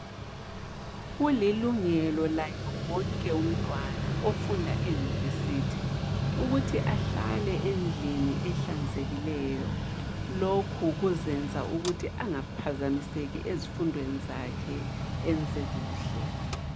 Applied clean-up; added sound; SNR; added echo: none; Mechanical fan; 0 dB; none.